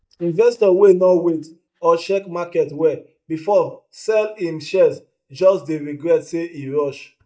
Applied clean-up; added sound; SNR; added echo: neural mask model DeepFilterNet 3.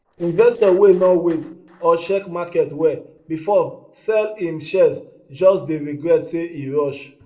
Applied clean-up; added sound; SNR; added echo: neural separator model SepFormer DNS4.